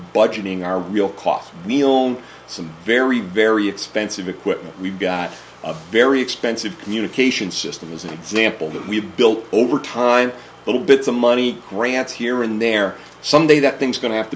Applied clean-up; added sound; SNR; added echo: none; none; none; none.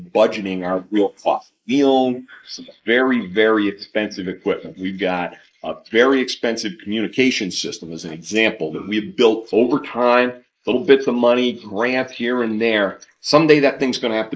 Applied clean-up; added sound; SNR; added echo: neural mask model Resemble Enhance denoiser.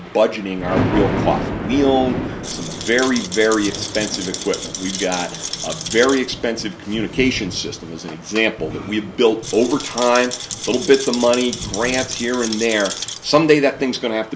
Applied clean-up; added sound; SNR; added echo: none; Rattle + Thunder; 8 dB; none.